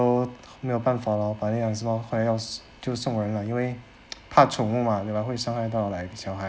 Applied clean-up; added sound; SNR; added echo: none; none; none; none.